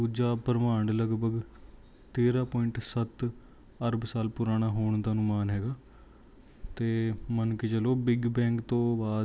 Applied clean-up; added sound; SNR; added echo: none; none; none; none.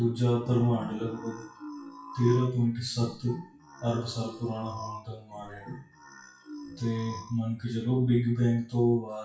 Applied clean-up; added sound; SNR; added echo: classical method WPE with log-MMSE.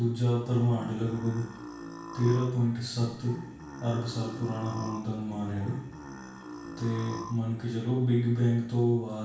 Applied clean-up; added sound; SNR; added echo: none; Burping, eructation; 13 dB; reverberation time 0.7 s.